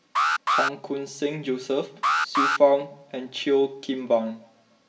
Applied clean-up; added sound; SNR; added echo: none; Alarm; 1 dB; reverberation time 0.7 s.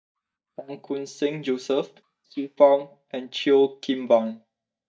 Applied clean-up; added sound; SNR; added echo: neural mask model DeepFilterNet 3.